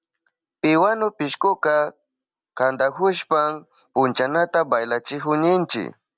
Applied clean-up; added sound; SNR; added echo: none; none; none; none.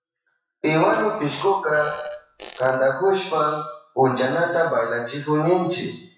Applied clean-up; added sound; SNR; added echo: classical method WPE with log-MMSE.